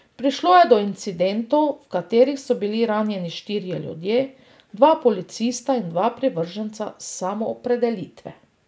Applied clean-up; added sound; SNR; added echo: none; none; none; none.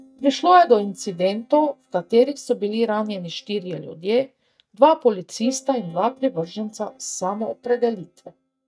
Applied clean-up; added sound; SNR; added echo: neural mask model DeepFilterNet 3.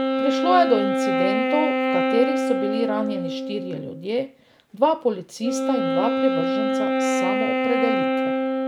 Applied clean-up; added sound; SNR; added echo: none; Wind instrument, woodwind instrument; -2 dB; none.